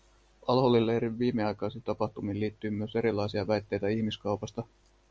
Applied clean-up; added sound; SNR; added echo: none; none; none; none.